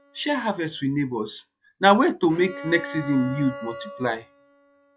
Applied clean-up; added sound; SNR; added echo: classical method log-MMSE.